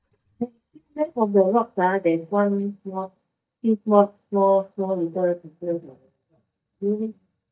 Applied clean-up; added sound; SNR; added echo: neural mask model DeepFilterNet 3.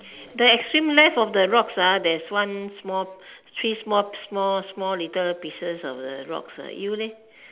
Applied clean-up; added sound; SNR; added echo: none; none; none; none.